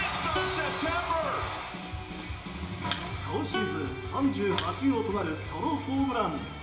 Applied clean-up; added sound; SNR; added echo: none; Plucked string instrument; 11 dB; reverberation time 0.8 s.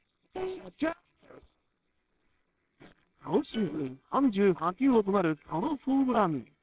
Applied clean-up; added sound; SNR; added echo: neural separator model SepFormer WHAMR!.